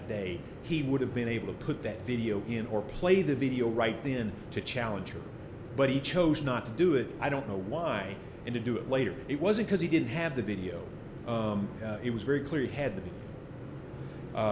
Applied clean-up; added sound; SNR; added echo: none; none; none; none.